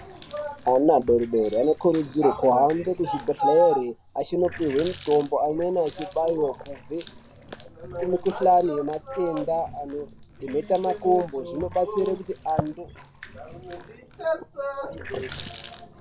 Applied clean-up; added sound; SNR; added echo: none; Water tap, faucet; 18 dB; none.